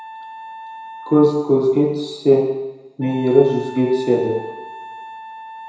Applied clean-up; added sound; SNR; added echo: none; Wind instrument, woodwind instrument; 17 dB; reverberation time 1.0 s.